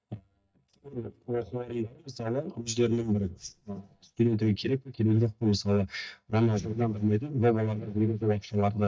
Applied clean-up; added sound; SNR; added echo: neural mask model DeepFilterNet 3.